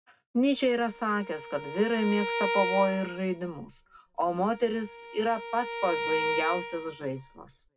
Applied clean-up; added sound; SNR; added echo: none; Bowed string instrument; 6 dB; reverberation time 0.2 s.